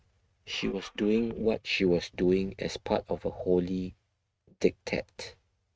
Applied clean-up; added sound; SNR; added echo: neural mask model RNNoise.